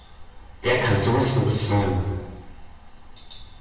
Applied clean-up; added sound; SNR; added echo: none; none; none; reverberation time 1.2 s.